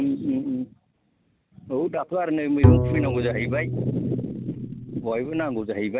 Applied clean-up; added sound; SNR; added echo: none; Bowed string instrument; -3 dB; none.